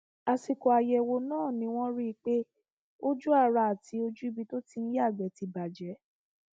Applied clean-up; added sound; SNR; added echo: none; none; none; none.